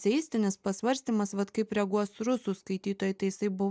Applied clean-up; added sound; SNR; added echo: none; none; none; none.